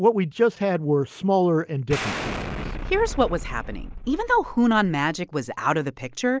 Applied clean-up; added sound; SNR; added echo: none; Explosion; 9 dB; none.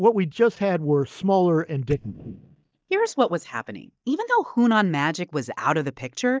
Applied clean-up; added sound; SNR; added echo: neural mask model DeepFilterNet 3.